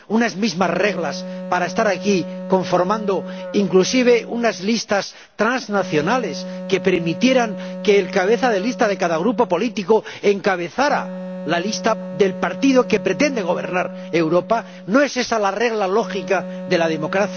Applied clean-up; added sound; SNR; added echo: none; Wind instrument, woodwind instrument; 12 dB; none.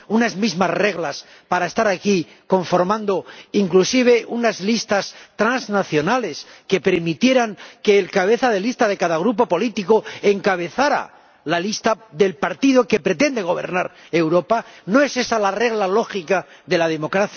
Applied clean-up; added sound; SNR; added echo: none; none; none; none.